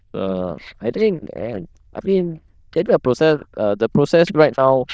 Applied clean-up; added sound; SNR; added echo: neural diffusion model UNIVERSE++.